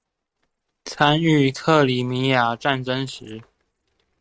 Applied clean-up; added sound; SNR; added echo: neural mask model RNNoise.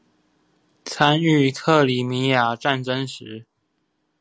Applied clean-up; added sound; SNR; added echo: none; none; none; none.